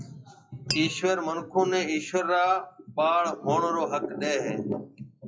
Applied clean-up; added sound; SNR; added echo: classical method WPE with log-MMSE.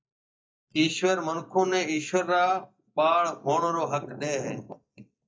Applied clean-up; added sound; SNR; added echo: neural mask model DeepFilterNet 3.